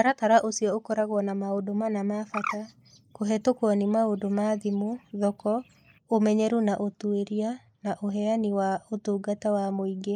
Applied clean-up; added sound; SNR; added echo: neural mask model Resemble Enhance denoiser.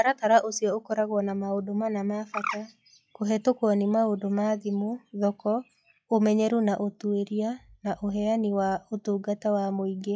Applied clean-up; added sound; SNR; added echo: classical method log-MMSE.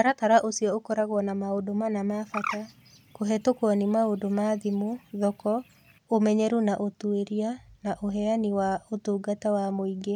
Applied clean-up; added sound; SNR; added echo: none; Bird; 16 dB; none.